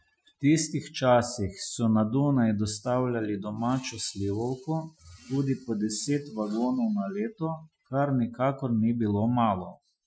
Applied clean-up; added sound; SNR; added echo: classical method Wiener filter.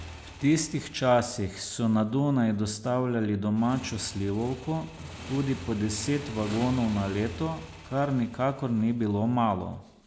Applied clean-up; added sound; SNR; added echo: none; Motorcycle / Engine; 16 dB; none.